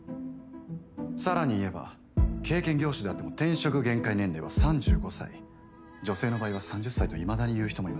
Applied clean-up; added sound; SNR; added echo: none; none; none; none.